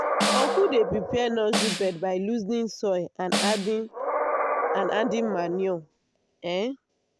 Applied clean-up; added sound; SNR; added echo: none; Snare drum + Animal; 2 dB; none.